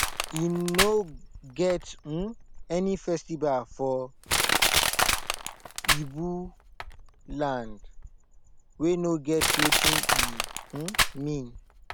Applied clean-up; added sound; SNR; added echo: none; Crushing; -1 dB; none.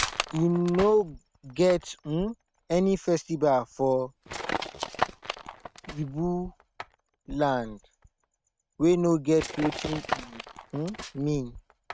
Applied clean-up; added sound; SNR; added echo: neural mask model RNNoise.